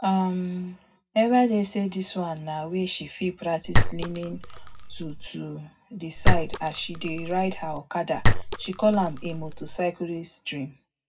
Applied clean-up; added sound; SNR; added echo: none; Chink, clink; -5 dB; reverberation time 0.4 s.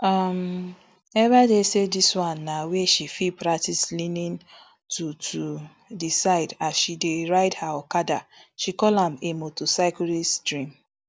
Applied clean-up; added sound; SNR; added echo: none; none; none; none.